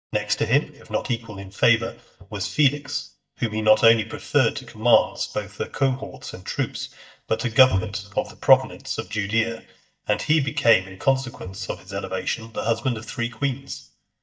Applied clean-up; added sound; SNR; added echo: neural mask model DeepFilterNet 3.